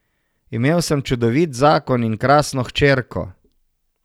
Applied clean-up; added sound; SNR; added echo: none; none; none; none.